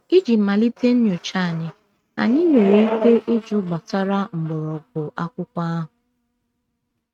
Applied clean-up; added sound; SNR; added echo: neural mask model RNNoise.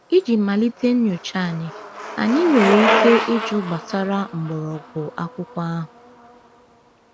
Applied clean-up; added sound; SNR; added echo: none; Bicycle; 5 dB; none.